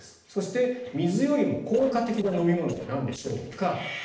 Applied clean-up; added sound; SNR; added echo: neural separator model SepFormer DNS4.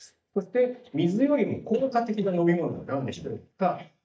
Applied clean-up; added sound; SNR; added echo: neural mask model DeepFilterNet 3.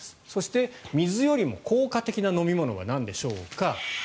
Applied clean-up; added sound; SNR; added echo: none; none; none; none.